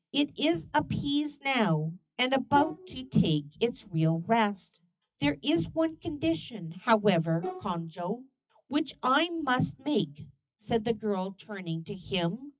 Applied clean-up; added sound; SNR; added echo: classical method WPE with log-MMSE.